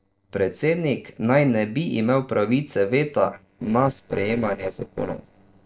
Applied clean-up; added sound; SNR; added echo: neural separator model SepFormer DNS4.